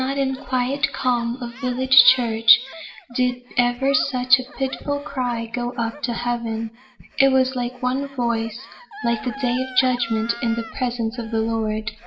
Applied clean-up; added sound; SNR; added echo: none; Gasp; 18 dB; reverberation time 0.5 s.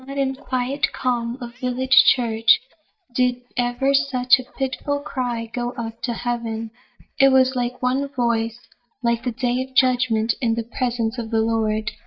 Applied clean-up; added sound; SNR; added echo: neural mask model DeepFilterNet 3.